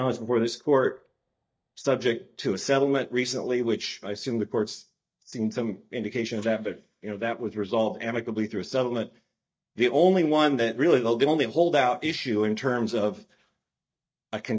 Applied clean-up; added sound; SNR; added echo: neural mask model DeepFilterNet 3.